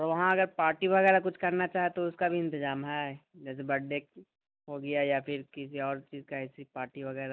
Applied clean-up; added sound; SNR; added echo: none; none; none; none.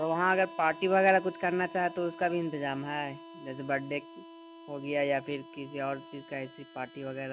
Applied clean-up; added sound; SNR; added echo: none; Harmonica; 16 dB; none.